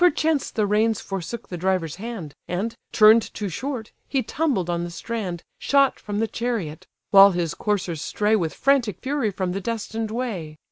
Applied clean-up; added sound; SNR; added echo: none; none; none; none.